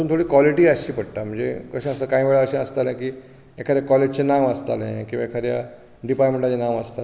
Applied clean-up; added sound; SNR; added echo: none; none; none; none.